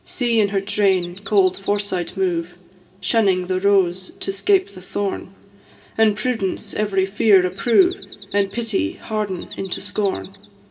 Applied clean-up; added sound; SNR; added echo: none; Bird vocalization, bird call, bird song; 13 dB; reverberation time 2.7 s.